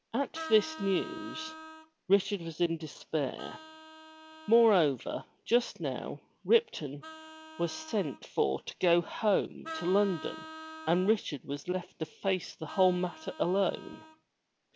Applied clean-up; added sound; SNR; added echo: none; Vehicle horn, car horn, honking; 17 dB; none.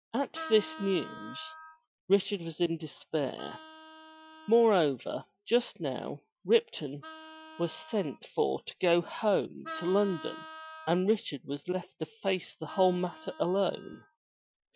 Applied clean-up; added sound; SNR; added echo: classical method Wiener filter.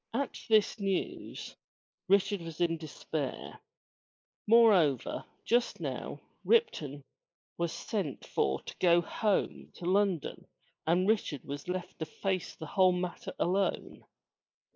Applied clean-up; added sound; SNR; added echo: neural mask model Resemble Enhance denoiser.